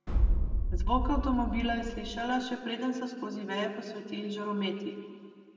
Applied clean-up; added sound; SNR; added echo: none; Boom; -4 dB; reverberation time 2.1 s.